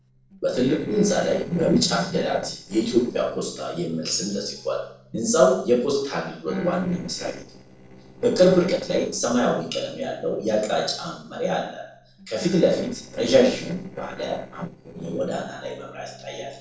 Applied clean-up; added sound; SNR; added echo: neural separator model SepFormer DNS4.